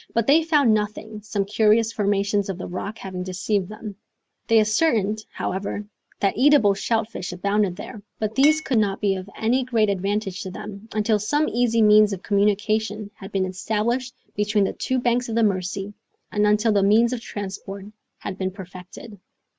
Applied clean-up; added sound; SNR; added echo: none; Glass; 8 dB; none.